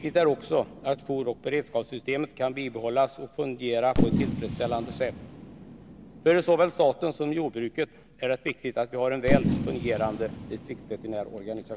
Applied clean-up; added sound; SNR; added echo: none; Fireworks; 5 dB; none.